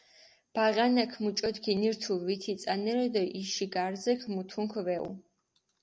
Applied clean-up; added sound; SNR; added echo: none; none; none; none.